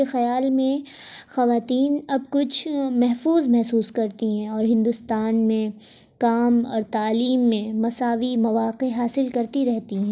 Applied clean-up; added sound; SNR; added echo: none; none; none; none.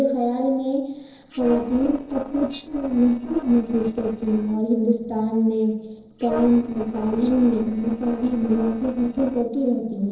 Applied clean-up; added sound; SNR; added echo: neural separator model SepFormer DNS4.